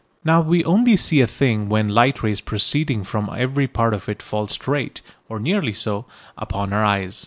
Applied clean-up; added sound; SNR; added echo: none; none; none; none.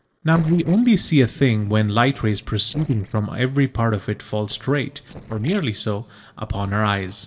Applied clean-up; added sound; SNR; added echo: neural separator model SepFormer DNS4.